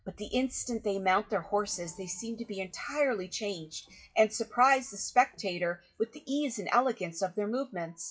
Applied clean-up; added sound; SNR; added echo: classical method WPE with log-MMSE.